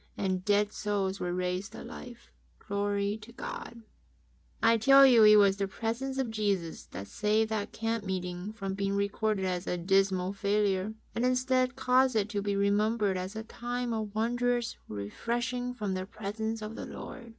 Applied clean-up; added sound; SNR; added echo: none; none; none; none.